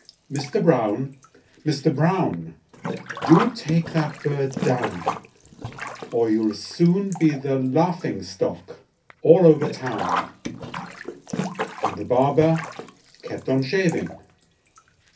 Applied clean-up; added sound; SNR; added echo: none; Sink (filling or washing); 10 dB; reverberation time 0.3 s.